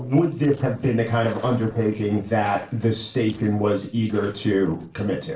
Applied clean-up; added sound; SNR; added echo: neural separator model SepFormer DNS4.